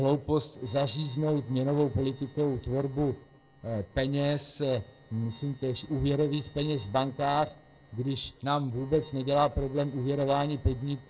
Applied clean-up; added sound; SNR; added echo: neural separator model SepFormer DNS4.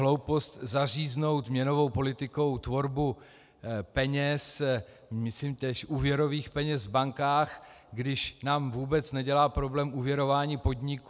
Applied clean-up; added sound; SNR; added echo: none; none; none; none.